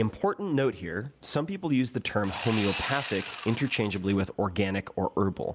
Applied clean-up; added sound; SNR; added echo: none; Sawing; 10 dB; none.